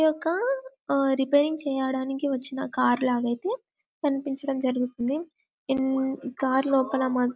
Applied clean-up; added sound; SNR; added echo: none; none; none; none.